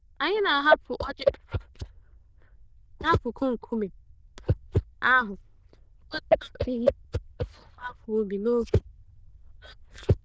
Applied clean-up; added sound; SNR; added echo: neural diffusion model UNIVERSE++.